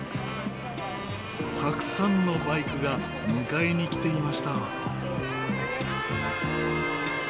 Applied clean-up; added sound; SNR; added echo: none; Mechanisms + Subway, metro, underground; 20 dB; none.